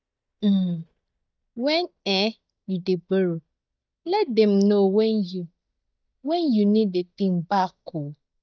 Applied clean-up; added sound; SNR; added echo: neural mask model DeepFilterNet 3.